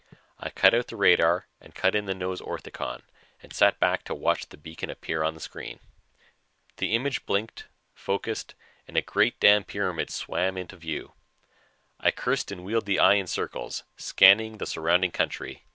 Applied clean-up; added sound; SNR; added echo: none; none; none; none.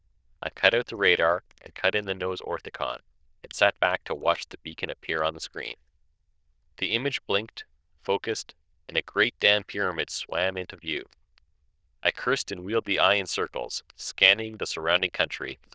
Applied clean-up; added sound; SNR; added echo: neural diffusion model UNIVERSE++.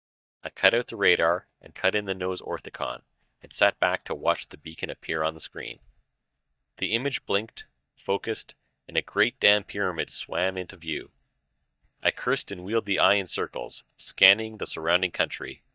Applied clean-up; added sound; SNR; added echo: neural mask model DeepFilterNet 3.